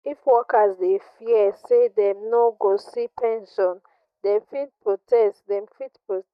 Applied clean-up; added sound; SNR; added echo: neural mask model DeepFilterNet 3.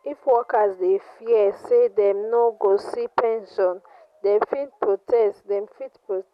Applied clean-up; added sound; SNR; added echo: none; none; none; none.